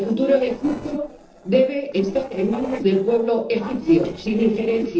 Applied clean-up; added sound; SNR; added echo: neural separator model SepFormer DNS4.